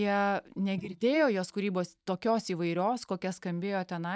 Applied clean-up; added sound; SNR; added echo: neural mask model DeepFilterNet 3.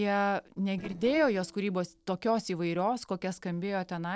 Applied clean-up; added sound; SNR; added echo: neural separator model SepFormer DNS4.